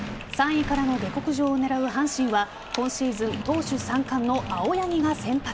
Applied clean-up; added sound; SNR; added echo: none; Typing; 19 dB; none.